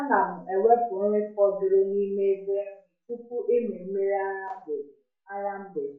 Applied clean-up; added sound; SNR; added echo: none; none; none; reverberation time 0.4 s.